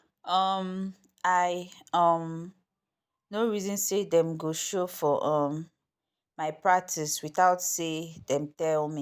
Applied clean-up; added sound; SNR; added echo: none; none; none; none.